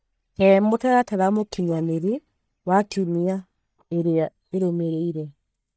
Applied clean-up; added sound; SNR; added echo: neural mask model DeepFilterNet 3.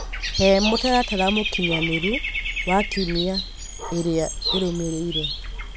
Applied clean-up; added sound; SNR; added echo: none; Bird / Dog; 3 dB; none.